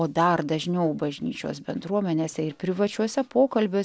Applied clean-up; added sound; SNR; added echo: none; none; none; none.